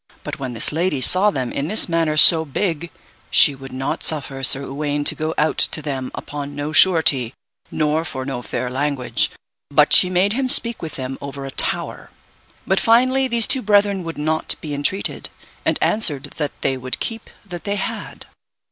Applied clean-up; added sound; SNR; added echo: none; none; none; none.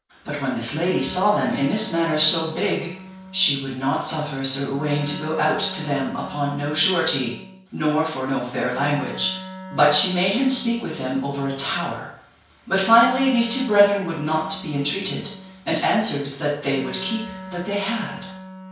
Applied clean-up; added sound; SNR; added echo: none; Wind instrument, woodwind instrument; 15 dB; reverberation time 0.5 s.